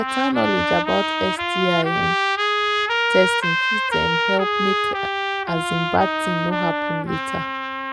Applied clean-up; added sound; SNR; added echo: none; Trumpet; -3 dB; none.